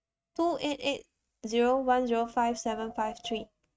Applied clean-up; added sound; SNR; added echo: neural mask model RNNoise.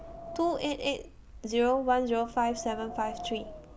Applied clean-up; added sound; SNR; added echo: none; Wind; 14 dB; none.